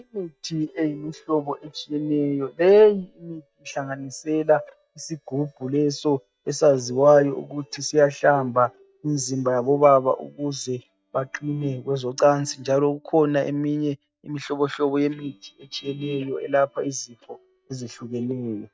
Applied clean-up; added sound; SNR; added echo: neural mask model DeepFilterNet 3.